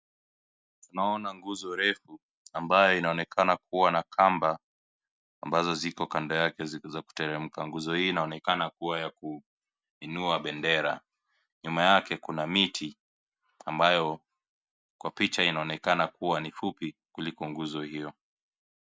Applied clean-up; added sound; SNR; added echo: none; none; none; none.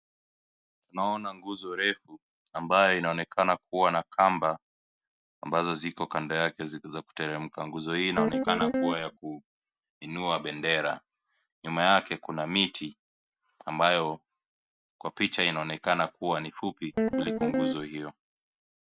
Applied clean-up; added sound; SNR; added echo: none; Guitar; -1 dB; none.